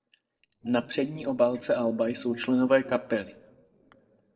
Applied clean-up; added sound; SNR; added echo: neural separator model SepFormer DNS4.